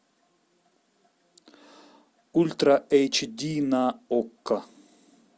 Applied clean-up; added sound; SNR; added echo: none; none; none; none.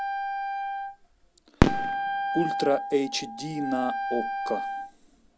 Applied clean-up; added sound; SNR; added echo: none; Wind instrument, woodwind instrument + Fireworks; -3 dB; none.